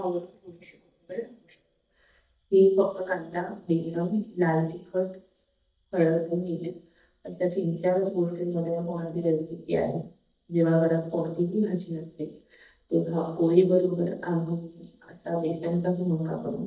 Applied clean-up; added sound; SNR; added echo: neural mask model DeepFilterNet 3.